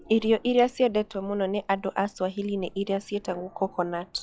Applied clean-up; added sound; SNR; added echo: classical method log-MMSE.